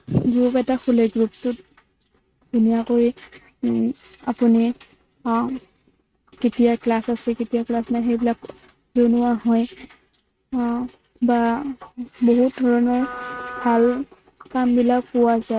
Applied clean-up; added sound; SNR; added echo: neural mask model RNNoise.